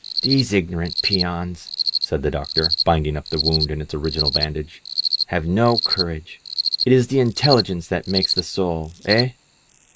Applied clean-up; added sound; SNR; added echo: neural mask model Resemble Enhance denoiser.